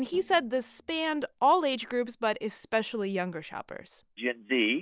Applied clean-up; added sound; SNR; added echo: neural separator model SepFormer DNS4.